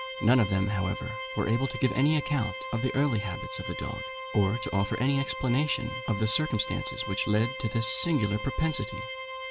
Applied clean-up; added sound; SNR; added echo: none; Organ; 7 dB; none.